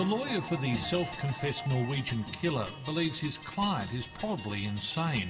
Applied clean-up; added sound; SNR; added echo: none; Doorbell; 14 dB; reverberation time 2.0 s.